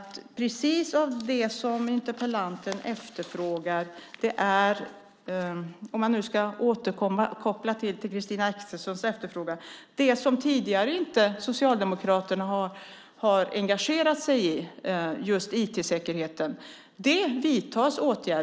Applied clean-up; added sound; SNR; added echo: none; none; none; none.